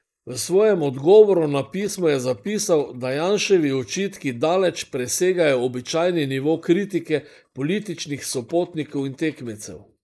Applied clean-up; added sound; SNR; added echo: neural mask model Resemble Enhance denoiser.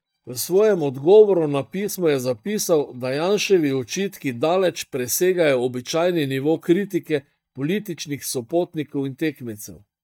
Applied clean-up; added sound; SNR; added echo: neural mask model DeepFilterNet 3.